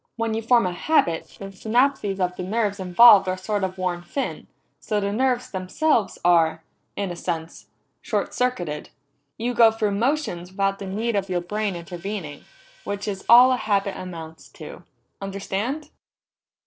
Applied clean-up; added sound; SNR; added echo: neural separator model SepFormer DNS4.